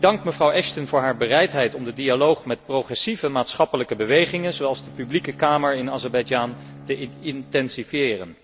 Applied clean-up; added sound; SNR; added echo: none; Bowed string instrument; 20 dB; none.